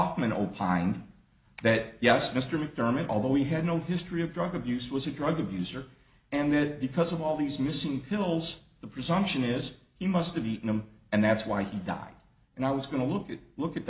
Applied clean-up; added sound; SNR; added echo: none; none; none; none.